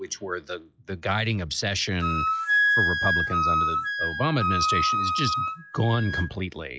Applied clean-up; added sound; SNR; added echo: classical method log-MMSE.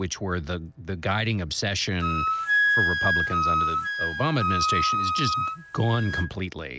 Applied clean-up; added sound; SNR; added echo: none; Wind instrument, woodwind instrument; -1 dB; none.